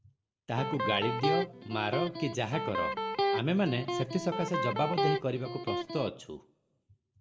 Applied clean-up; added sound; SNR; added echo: none; Electric guitar; 0 dB; reverberation time 0.4 s.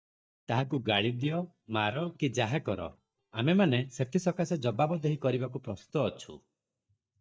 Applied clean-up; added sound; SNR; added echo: neural mask model DeepFilterNet 3.